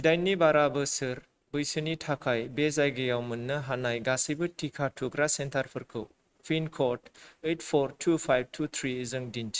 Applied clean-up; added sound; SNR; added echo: neural mask model RNNoise.